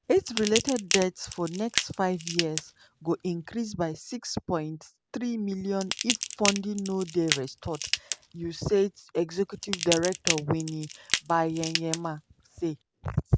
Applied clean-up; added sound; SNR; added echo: none; Crackle / Crushing; 4 dB; none.